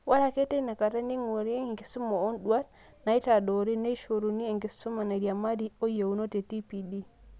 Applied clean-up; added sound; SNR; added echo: none; none; none; none.